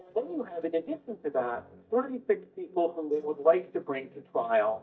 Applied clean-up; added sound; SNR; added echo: neural mask model DeepFilterNet 3.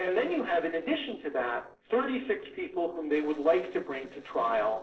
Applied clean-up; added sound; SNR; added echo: neural separator model SepFormer DNS4.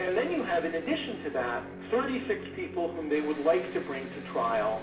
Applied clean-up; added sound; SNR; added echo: none; Electric guitar; 12 dB; reverberation time 0.9 s.